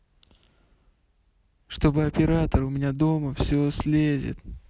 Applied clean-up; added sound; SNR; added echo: none; none; none; none.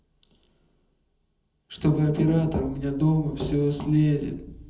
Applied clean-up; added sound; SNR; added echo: none; none; none; reverberation time 1.2 s.